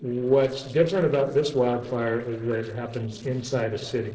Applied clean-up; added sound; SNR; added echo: neural separator model SepFormer DNS4.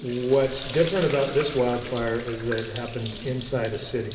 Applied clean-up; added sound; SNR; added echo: none; Sink (filling or washing); 8 dB; reverberation time 2.9 s.